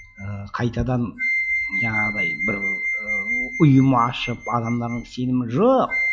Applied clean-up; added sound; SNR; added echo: classical method log-MMSE.